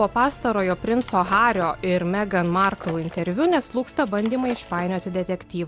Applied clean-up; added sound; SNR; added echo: none; Shatter; 19 dB; none.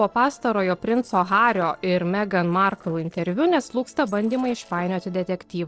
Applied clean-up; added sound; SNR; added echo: neural separator model SepFormer DNS4.